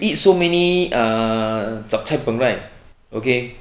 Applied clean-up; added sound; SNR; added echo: none; none; none; none.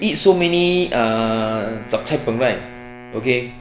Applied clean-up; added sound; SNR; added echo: none; Wind instrument, woodwind instrument; 18 dB; none.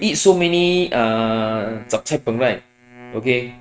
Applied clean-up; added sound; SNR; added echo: neural mask model RNNoise.